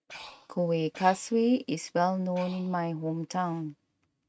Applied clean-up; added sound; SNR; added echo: neural mask model RNNoise.